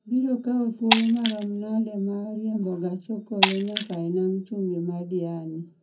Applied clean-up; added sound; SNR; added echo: none; Shatter; 4 dB; reverberation time 0.4 s.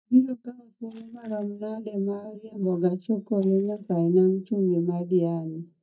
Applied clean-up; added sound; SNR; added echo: neural mask model DeepFilterNet 3.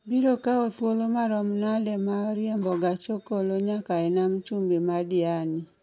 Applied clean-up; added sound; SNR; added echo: none; none; none; none.